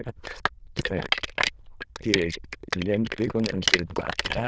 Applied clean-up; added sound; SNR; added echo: neural diffusion model UNIVERSE++.